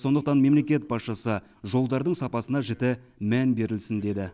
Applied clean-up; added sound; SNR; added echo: none; none; none; none.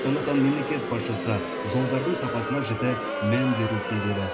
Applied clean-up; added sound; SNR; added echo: none; Crowd; 3 dB; reverberation time 0.2 s.